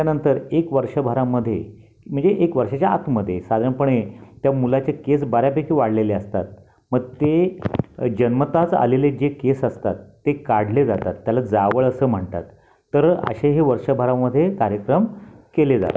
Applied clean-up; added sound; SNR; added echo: none; none; none; none.